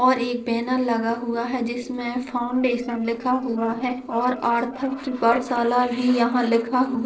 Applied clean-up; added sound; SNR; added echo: neural separator model SepFormer DNS4.